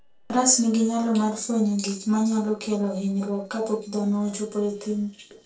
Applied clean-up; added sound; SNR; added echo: neural separator model SepFormer DNS4.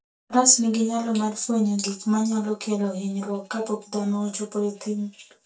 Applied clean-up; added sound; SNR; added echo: neural mask model DeepFilterNet 3.